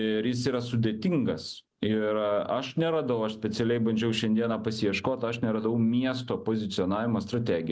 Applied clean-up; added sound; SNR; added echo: none; none; none; none.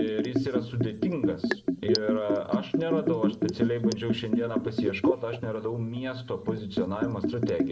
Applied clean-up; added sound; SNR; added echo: none; Liquid; -1 dB; reverberation time 0.9 s.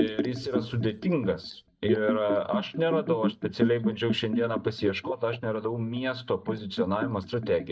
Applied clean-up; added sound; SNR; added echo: neural mask model DeepFilterNet 3.